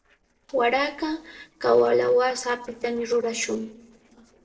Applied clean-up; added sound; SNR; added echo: neural separator model SepFormer DNS4.